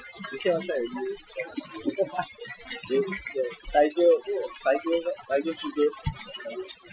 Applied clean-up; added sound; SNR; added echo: classical method Wiener filter.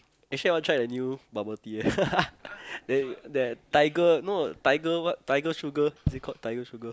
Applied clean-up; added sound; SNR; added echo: none; none; none; none.